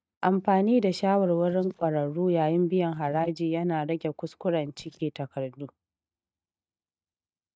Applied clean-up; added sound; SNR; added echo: neural mask model DeepFilterNet 3.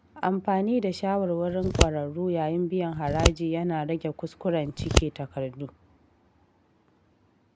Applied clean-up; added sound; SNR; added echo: none; Scissors; -1 dB; none.